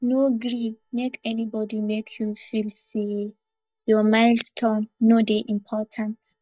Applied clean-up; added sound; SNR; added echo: neural mask model DeepFilterNet 3.